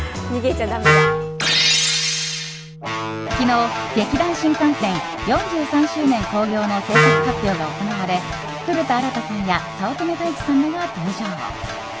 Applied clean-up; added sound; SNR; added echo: none; Wind instrument, woodwind instrument; 5 dB; none.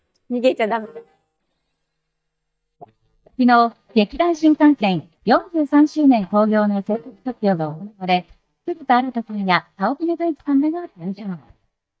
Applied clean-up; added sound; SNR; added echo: neural mask model DeepFilterNet 3.